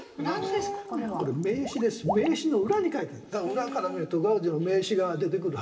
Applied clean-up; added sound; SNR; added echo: none; Water / Liquid; 13 dB; reverberation time 0.9 s.